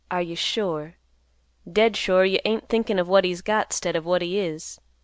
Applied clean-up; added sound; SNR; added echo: none; none; none; none.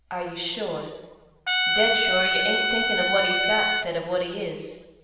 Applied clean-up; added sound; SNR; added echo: none; Trumpet; -5 dB; reverberation time 1.2 s.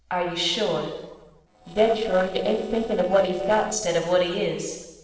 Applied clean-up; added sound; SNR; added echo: neural separator model SepFormer DNS4.